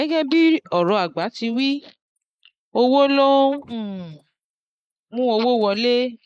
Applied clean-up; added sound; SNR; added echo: neural mask model Resemble Enhance denoiser.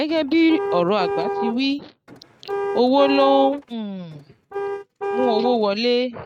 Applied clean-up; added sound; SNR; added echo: neural mask model RNNoise.